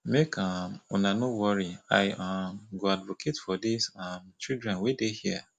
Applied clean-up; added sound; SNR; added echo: none; none; none; none.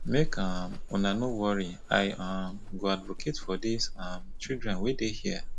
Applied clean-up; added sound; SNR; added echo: none; Livestock, farm animals, working animals; 3 dB; none.